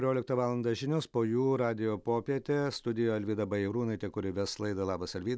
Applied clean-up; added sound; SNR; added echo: none; none; none; none.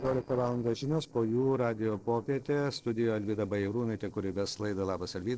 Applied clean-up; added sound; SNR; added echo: neural separator model SepFormer DNS4.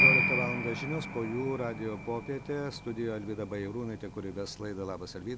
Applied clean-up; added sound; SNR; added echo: none; Piano; -2 dB; none.